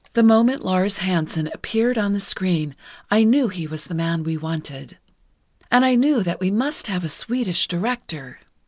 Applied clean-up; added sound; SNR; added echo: none; none; none; none.